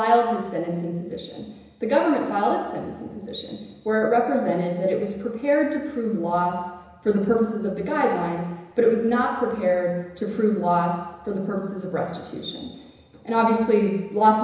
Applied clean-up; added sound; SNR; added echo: none; none; none; reverberation time 1.0 s.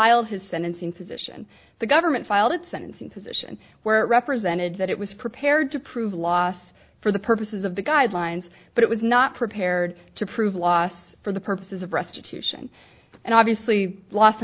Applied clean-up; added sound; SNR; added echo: none; none; none; none.